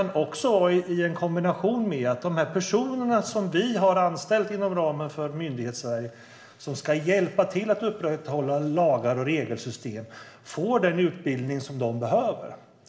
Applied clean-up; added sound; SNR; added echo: none; none; none; reverberation time 0.8 s.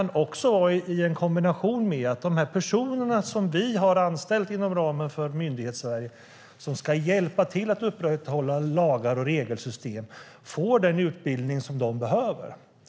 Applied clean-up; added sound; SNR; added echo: none; none; none; none.